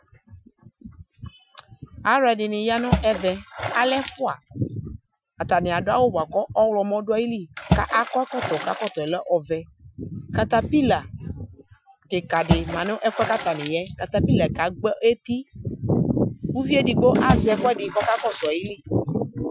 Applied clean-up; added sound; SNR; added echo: classical method Wiener filter.